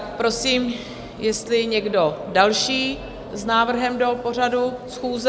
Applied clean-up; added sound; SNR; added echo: none; none; none; none.